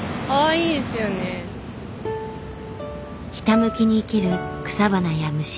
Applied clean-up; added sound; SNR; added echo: none; none; none; none.